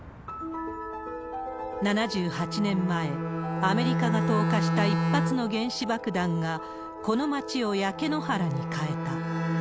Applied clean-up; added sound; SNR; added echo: none; Bowed string instrument; 2 dB; none.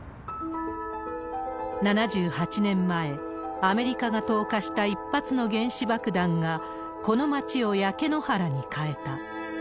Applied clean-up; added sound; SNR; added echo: none; none; none; none.